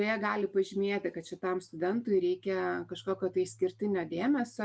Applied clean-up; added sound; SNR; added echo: none; none; none; none.